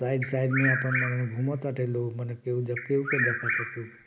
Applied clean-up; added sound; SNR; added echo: none; Bird vocalization, bird call, bird song; 4 dB; none.